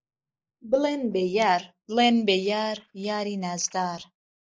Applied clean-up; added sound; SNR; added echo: neural mask model Resemble Enhance denoiser.